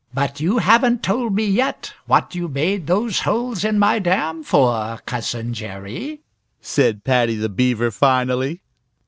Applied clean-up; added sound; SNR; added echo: none; none; none; none.